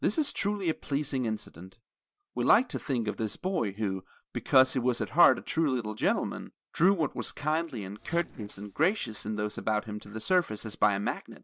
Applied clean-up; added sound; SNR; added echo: neural separator model SepFormer DNS4.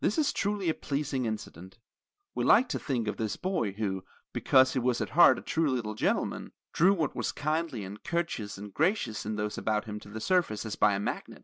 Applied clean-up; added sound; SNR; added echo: none; none; none; none.